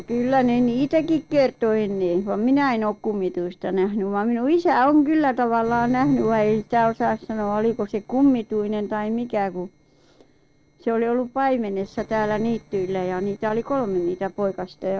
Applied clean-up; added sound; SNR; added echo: neural separator model SepFormer DNS4.